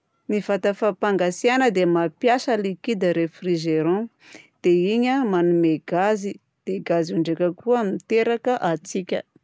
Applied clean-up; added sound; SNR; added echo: none; none; none; none.